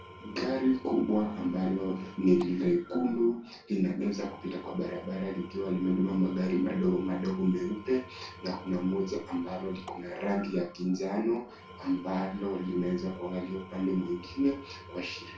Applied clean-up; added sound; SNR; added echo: none; Engine / Tools; 18 dB; reverberation time 0.2 s.